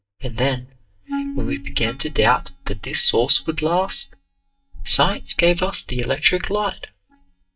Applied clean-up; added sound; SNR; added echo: neural mask model DeepFilterNet 3.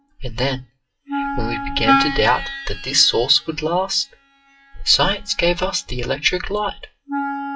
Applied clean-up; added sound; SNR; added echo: classical method WPE with log-MMSE.